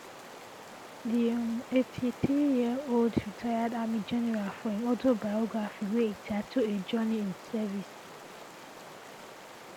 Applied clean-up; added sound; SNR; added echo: none; Stream; 15 dB; none.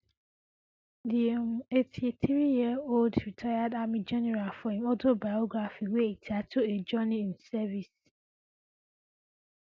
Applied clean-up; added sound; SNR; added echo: none; none; none; none.